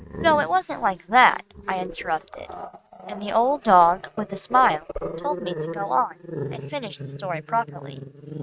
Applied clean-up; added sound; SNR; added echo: neural mask model RNNoise.